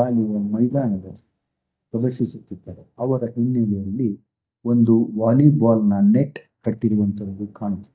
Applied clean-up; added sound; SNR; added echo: neural mask model DeepFilterNet 3.